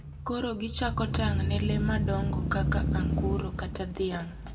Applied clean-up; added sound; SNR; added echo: none; Engine starting / Accelerating, revving, vroom / Motor vehicle (road); -3 dB; reverberation time 1.7 s.